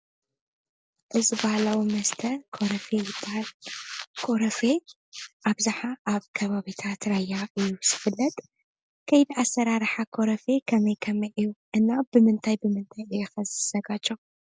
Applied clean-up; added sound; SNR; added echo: none; none; none; none.